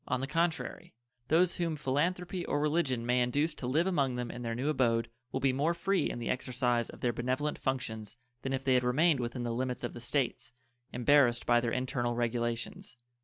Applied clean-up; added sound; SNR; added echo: none; none; none; none.